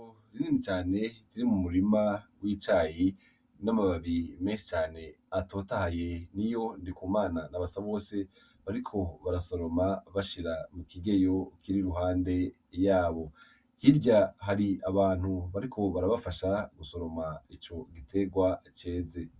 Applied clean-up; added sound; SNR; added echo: none; none; none; none.